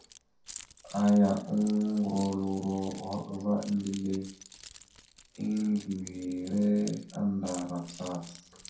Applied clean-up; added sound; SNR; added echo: none; Keys jangling; 19 dB; reverberation time 0.6 s.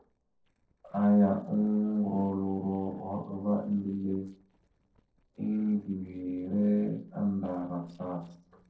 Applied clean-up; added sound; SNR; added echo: neural separator model SepFormer DNS4.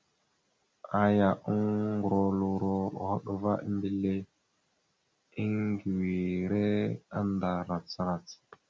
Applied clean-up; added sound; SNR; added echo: none; none; none; none.